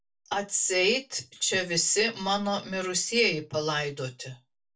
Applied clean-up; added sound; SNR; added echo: none; none; none; reverberation time 0.2 s.